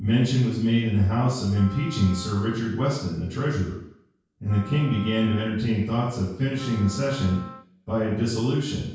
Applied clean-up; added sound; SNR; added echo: none; Wind instrument, woodwind instrument; 20 dB; reverberation time 0.6 s.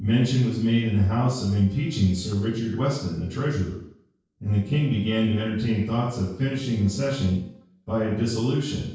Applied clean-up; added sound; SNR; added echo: neural separator model SepFormer DNS4.